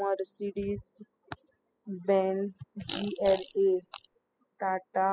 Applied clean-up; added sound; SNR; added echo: classical method spectral subtraction.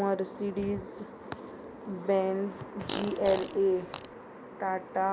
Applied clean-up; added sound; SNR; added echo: none; Fart; 8 dB; none.